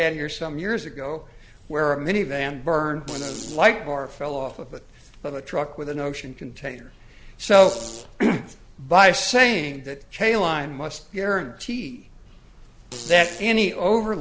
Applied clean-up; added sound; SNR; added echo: none; Fart; 17 dB; none.